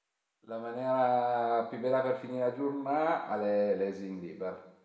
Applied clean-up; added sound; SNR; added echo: none; none; none; reverberation time 1.2 s.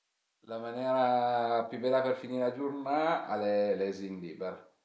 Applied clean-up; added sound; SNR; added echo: none; none; none; none.